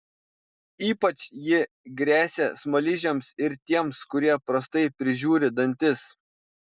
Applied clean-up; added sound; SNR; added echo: none; none; none; none.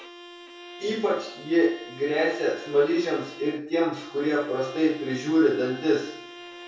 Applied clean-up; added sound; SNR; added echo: none; Bowed string instrument; 17 dB; reverberation time 0.6 s.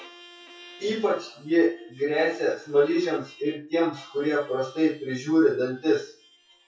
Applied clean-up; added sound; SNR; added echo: classical method WPE with log-MMSE.